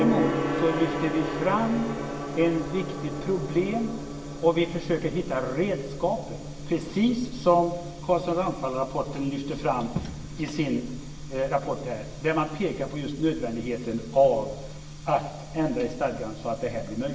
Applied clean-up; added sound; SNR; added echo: none; Gong; 9 dB; reverberation time 1.0 s.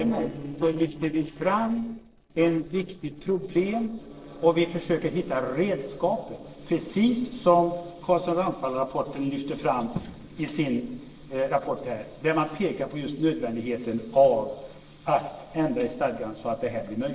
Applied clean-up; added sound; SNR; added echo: neural separator model SepFormer DNS4.